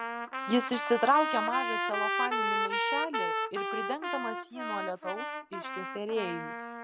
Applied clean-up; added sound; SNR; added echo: none; Trumpet; 0 dB; none.